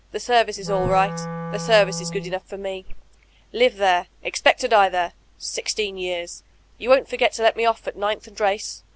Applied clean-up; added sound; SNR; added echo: none; Wind instrument, woodwind instrument; 9 dB; none.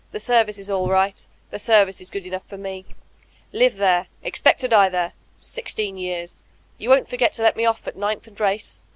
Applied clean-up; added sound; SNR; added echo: none; none; none; none.